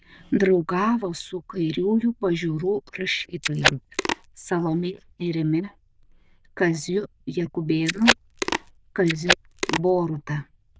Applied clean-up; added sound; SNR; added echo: neural diffusion model UNIVERSE++.